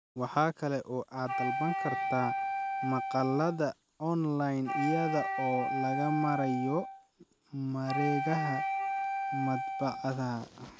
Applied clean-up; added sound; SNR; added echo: none; Wind instrument, woodwind instrument; 2 dB; none.